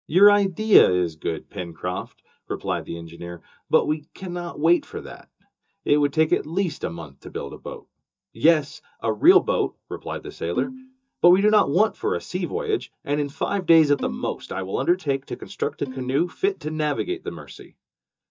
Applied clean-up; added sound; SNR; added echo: neural mask model DeepFilterNet 3.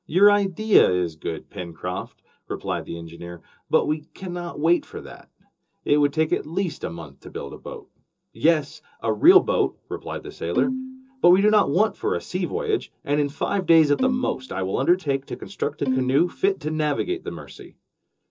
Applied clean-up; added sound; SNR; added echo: neural separator model SepFormer DNS4.